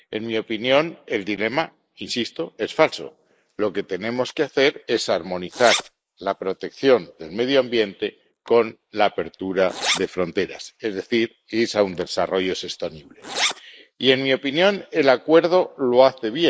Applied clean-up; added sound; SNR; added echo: neural mask model Resemble Enhance denoiser.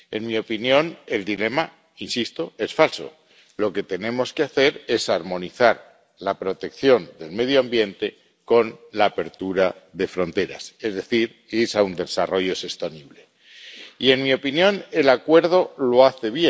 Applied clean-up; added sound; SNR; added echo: none; none; none; none.